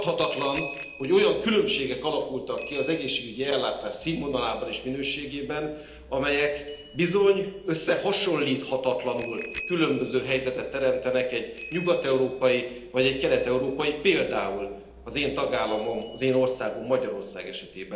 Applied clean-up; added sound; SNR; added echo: none; Bicycle bell; 13 dB; reverberation time 0.8 s.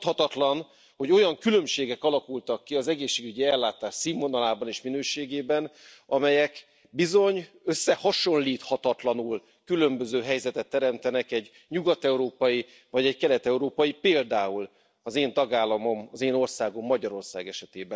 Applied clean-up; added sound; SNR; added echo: none; none; none; none.